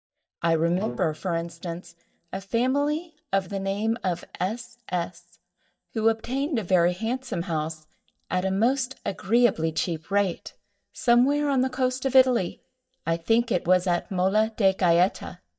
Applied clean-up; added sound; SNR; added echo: neural mask model DeepFilterNet 3.